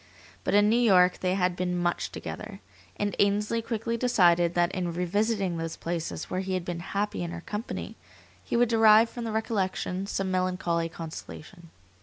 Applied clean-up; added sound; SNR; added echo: none; none; none; none.